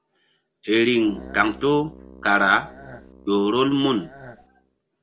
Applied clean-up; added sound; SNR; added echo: none; Burping, eructation + Keyboard (musical); 19 dB; none.